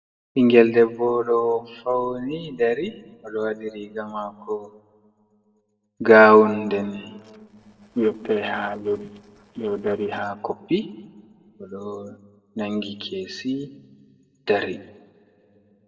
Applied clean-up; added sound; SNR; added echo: neural separator model SepFormer DNS4.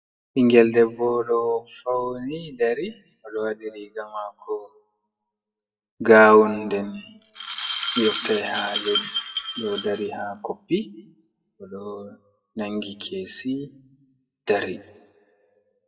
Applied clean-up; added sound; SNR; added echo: classical method WPE with log-MMSE.